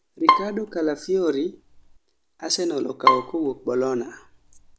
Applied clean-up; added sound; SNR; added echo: none; Bowed string instrument; -1 dB; none.